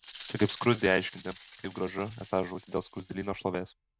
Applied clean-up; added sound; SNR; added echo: none; Rattle (instrument); 8 dB; none.